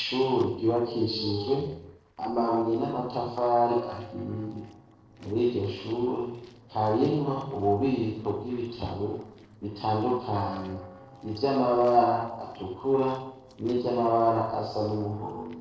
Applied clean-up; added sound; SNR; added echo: neural separator model SepFormer DNS4.